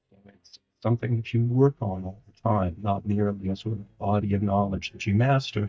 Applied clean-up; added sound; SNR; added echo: neural mask model DeepFilterNet 3.